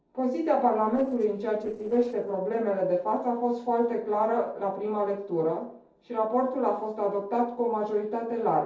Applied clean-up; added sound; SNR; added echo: neural separator model SepFormer DNS4.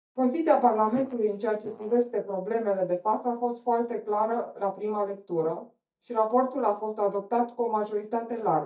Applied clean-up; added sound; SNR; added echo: neural mask model DeepFilterNet 3.